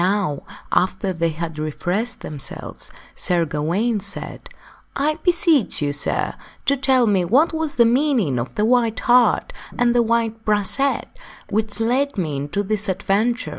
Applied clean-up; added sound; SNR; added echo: none; none; none; none.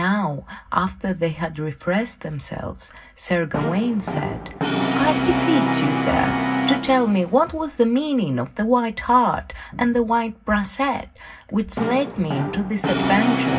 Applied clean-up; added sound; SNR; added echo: none; Brass instrument; 4 dB; reverberation time 0.4 s.